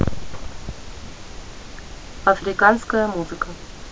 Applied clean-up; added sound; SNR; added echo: none; none; none; none.